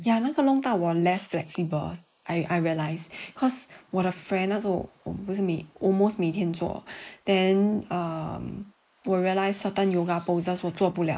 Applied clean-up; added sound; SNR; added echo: neural mask model Resemble Enhance denoiser.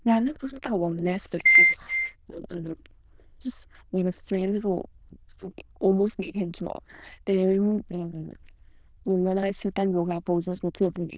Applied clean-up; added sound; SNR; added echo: neural diffusion model UNIVERSE++.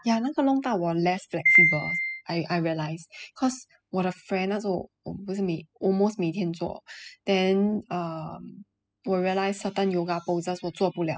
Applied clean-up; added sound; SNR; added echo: classical method spectral subtraction.